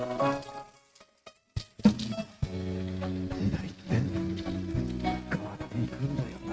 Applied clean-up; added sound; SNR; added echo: neural mask model RNNoise.